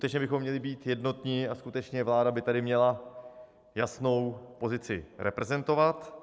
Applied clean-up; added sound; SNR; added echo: none; none; none; none.